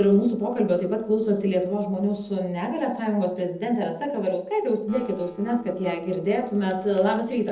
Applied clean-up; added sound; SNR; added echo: neural separator model SepFormer DNS4.